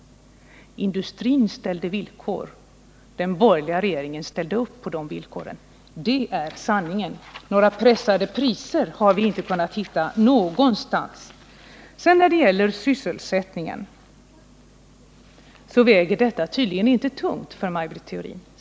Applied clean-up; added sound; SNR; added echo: none; none; none; none.